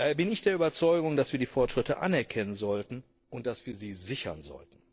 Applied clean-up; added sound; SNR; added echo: neural separator model SepFormer DNS4.